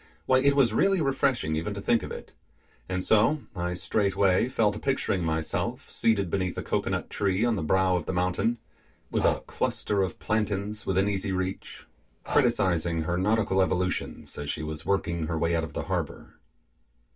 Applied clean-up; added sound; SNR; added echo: none; Breathing; 14 dB; reverberation time 0.1 s.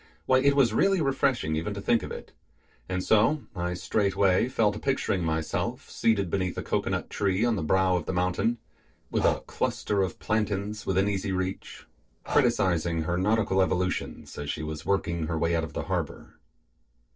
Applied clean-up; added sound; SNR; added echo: neural separator model SepFormer DNS4.